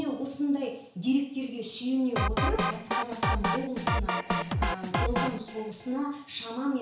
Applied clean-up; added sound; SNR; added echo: none; Drum kit; -3 dB; reverberation time 0.5 s.